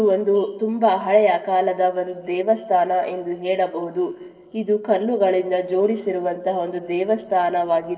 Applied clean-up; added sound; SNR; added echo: neural separator model SepFormer DNS4.